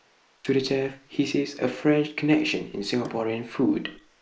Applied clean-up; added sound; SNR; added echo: neural mask model Resemble Enhance denoiser.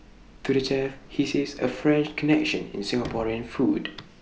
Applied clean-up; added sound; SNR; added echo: none; Sliding door; 19 dB; none.